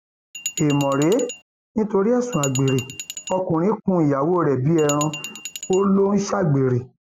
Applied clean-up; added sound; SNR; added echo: none; Glass; 12 dB; none.